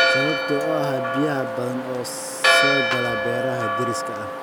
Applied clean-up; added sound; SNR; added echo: none; Church bell; -5 dB; none.